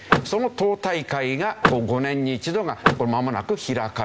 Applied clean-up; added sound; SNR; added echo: none; Vehicle; 3 dB; none.